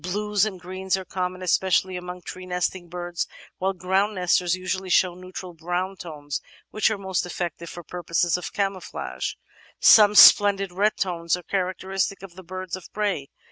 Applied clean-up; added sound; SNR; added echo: none; none; none; none.